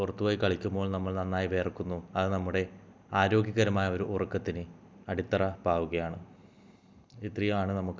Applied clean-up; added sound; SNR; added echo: none; none; none; none.